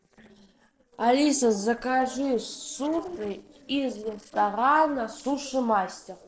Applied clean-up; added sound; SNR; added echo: neural separator model SepFormer DNS4.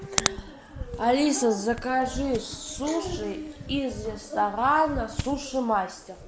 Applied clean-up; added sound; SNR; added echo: none; none; none; none.